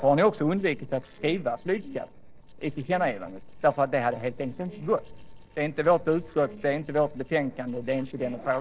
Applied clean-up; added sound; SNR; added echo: neural separator model SepFormer DNS4.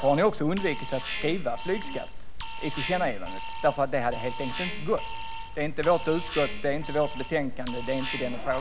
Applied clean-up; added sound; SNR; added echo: none; Alarm + Cricket; 3 dB; none.